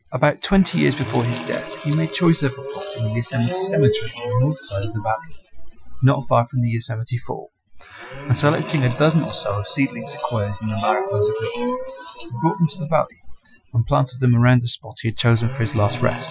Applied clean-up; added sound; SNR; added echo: classical method Wiener filter.